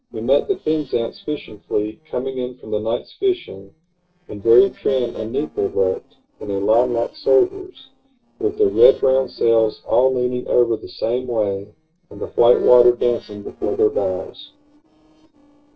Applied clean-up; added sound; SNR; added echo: neural separator model SepFormer DNS4.